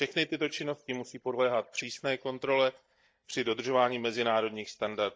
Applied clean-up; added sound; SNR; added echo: neural mask model DeepFilterNet 3.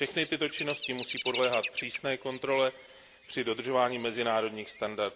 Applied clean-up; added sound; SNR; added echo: none; Bird vocalization, bird call, bird song; 8 dB; none.